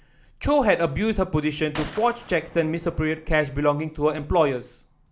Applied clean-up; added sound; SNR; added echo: none; Gunshot, gunfire; 19 dB; none.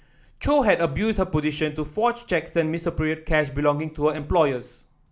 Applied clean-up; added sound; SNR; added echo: none; none; none; none.